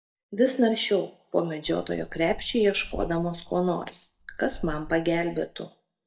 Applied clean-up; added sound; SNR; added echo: neural mask model DeepFilterNet 3.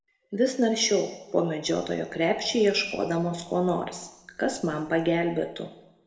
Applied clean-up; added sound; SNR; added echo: neural separator model SepFormer DNS4.